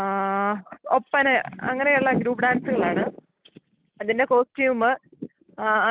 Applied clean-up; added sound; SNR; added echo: none; none; none; none.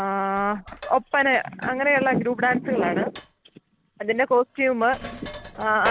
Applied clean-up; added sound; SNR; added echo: none; Sink (filling or washing); 16 dB; none.